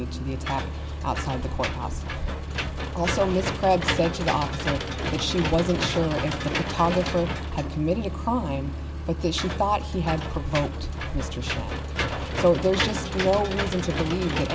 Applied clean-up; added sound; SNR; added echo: none; Engine / Mechanisms; 2 dB; none.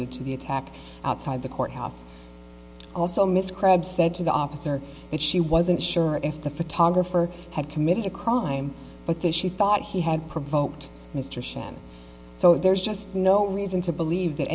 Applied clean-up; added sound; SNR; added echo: none; none; none; none.